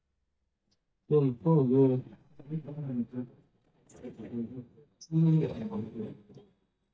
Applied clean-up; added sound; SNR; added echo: neural mask model DeepFilterNet 3.